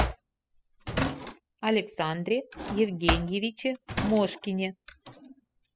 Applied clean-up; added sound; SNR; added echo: classical method spectral subtraction.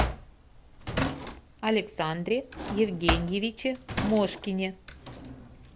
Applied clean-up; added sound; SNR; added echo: none; Drawer open or close; 4 dB; none.